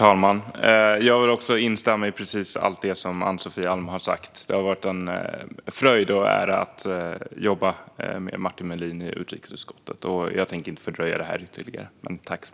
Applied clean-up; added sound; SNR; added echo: none; none; none; none.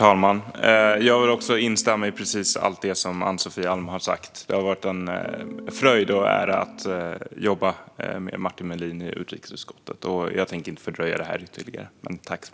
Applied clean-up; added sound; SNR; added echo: none; Electric guitar / Strum; 15 dB; none.